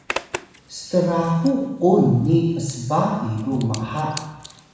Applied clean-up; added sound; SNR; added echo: none; Zipper (clothing); 16 dB; reverberation time 1.1 s.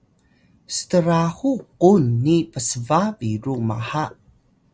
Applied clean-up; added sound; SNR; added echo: none; none; none; none.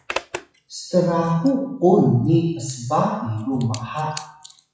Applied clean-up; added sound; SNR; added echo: classical method WPE with log-MMSE.